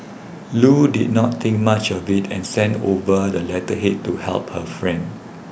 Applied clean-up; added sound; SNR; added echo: none; none; none; none.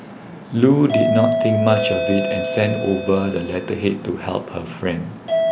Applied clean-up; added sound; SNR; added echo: none; Doorbell; 3 dB; none.